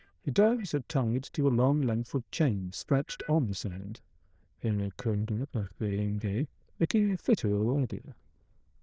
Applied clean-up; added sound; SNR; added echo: neural diffusion model UNIVERSE++.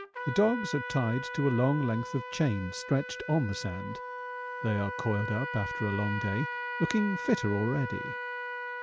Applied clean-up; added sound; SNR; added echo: none; Trumpet; 7 dB; none.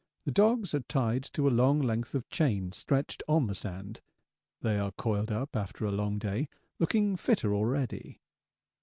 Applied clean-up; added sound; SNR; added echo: none; none; none; none.